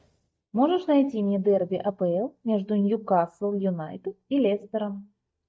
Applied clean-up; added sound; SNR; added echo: neural mask model DeepFilterNet 3.